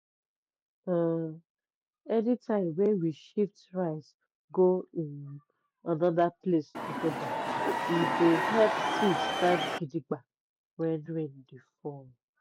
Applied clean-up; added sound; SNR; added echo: none; Crowd / Cheering; 0 dB; none.